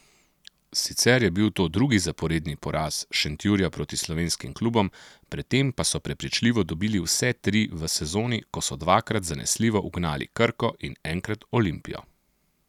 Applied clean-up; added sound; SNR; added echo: none; none; none; none.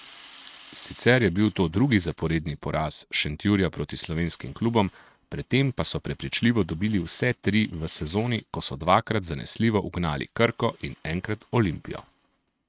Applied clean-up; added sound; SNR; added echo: neural mask model RNNoise.